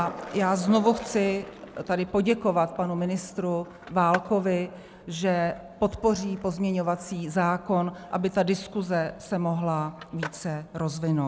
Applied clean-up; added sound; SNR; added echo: none; Skateboard; 17 dB; none.